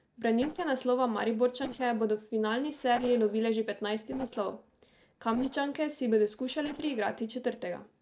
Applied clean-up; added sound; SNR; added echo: neural separator model SepFormer DNS4.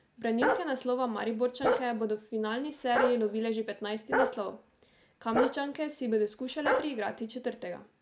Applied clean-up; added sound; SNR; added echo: none; Bark; 2 dB; none.